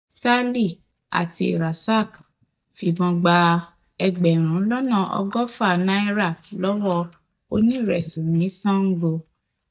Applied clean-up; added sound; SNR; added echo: neural mask model DeepFilterNet 3.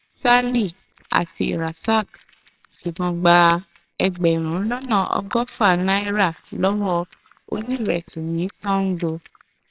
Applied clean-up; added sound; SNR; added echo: neural separator model SepFormer WHAMR!.